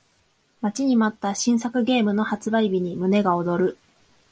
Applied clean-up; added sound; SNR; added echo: none; none; none; none.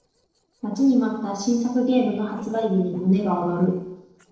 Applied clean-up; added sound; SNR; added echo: neural separator model SepFormer DNS4.